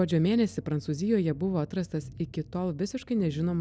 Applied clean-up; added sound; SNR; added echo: none; none; none; none.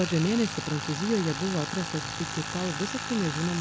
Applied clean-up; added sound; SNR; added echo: none; Tools; 6 dB; none.